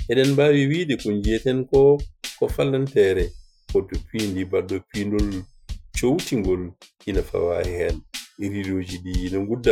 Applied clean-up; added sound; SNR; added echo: classical method Wiener filter.